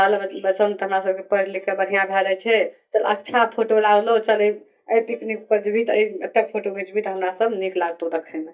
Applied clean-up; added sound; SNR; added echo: neural mask model DeepFilterNet 3.